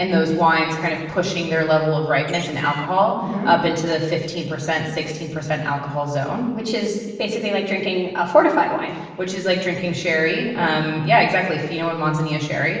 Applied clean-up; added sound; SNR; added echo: neural separator model SepFormer DNS4.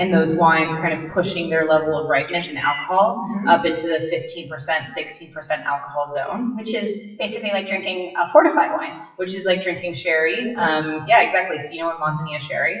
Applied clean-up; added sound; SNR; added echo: classical method WPE with log-MMSE.